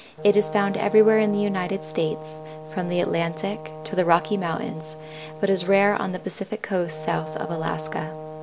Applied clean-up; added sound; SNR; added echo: none; Brass instrument; 12 dB; none.